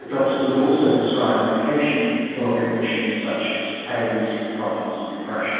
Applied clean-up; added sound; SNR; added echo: none; none; none; reverberation time 2.2 s.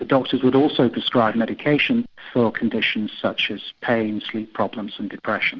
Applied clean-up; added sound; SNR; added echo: none; none; none; none.